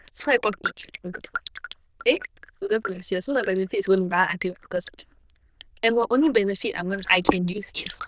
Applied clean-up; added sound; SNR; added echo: neural diffusion model UNIVERSE++.